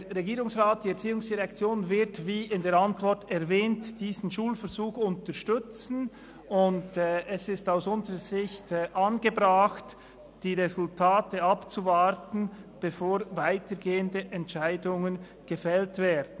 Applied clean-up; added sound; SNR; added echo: none; none; none; none.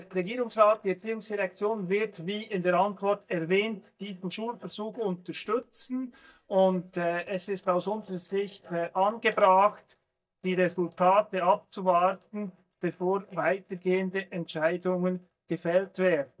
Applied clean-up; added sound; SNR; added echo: neural mask model DeepFilterNet 3.